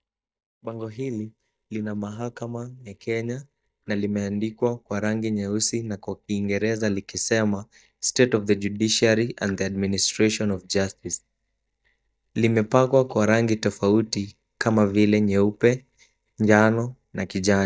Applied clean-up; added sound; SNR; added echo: neural mask model DeepFilterNet 3.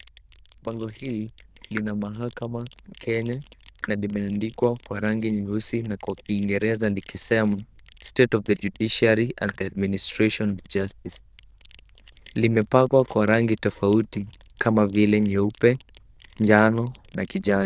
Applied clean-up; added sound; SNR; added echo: neural diffusion model UNIVERSE++.